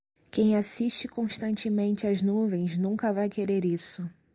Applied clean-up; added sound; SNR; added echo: none; none; none; none.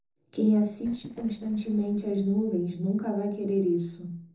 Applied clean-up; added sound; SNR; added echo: neural separator model SepFormer DNS4.